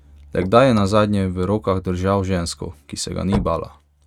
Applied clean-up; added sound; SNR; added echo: neural mask model RNNoise.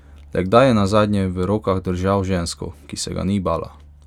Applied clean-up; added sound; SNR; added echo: none; none; none; none.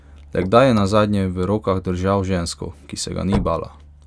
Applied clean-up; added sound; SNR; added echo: none; Slam / Car; 14 dB; none.